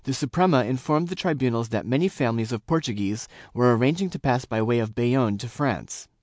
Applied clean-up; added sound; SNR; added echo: none; none; none; none.